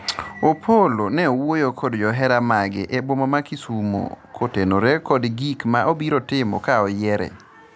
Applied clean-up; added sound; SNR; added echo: none; none; none; none.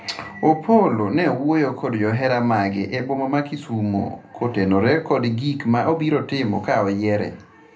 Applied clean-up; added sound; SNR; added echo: none; none; none; reverberation time 0.3 s.